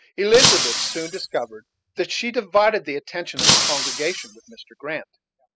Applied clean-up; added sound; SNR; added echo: classical method spectral subtraction.